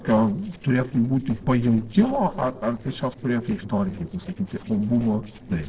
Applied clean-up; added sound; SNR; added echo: neural separator model SepFormer DNS4.